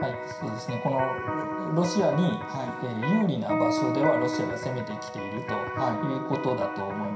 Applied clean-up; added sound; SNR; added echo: none; Electric guitar; 3 dB; reverberation time 0.5 s.